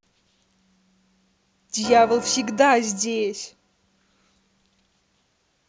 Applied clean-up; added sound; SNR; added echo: none; Organ; 13 dB; none.